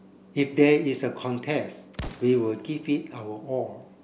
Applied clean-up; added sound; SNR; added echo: none; Explosion; 20 dB; none.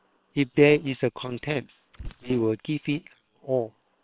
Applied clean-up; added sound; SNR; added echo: neural separator model SepFormer WHAM!.